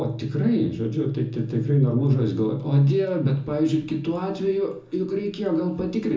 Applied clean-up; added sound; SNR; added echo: none; none; none; reverberation time 0.7 s.